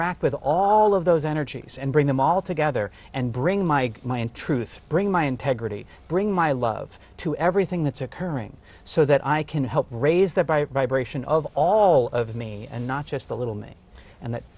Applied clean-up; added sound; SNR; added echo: none; none; none; none.